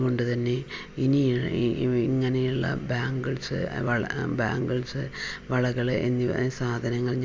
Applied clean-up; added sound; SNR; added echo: none; none; none; none.